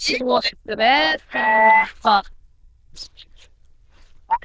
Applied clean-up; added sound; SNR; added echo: neural diffusion model UNIVERSE++.